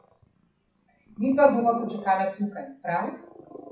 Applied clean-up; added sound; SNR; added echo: classical method WPE with log-MMSE.